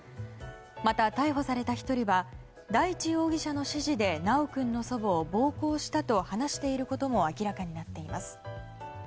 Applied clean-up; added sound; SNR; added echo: none; none; none; none.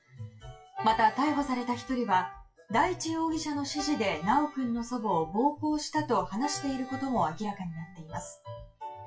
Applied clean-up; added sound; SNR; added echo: classical method WPE with log-MMSE.